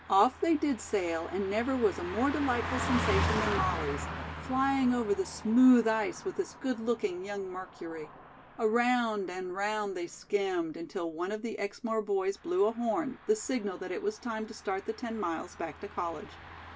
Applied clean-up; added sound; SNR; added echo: none; Car passing by; 9 dB; none.